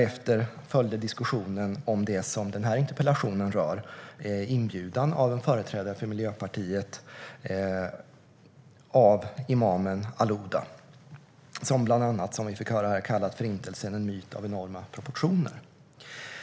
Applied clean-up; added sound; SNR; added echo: none; none; none; none.